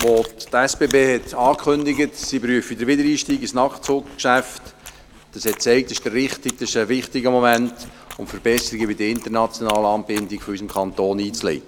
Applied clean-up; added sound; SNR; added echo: none; Chewing, mastication; 17 dB; none.